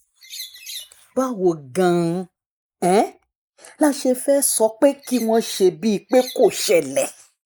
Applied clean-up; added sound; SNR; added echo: neural mask model Resemble Enhance denoiser.